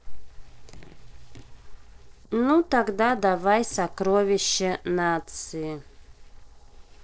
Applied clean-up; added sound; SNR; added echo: neural separator model SepFormer DNS4.